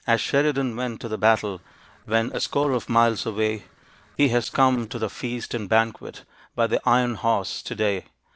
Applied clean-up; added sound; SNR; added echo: neural separator model SepFormer DNS4.